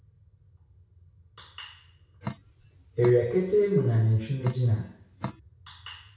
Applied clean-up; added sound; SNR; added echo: none; Drip; 11 dB; reverberation time 0.6 s.